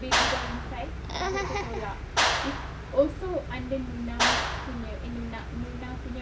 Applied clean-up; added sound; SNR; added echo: none; Clapping; -1 dB; none.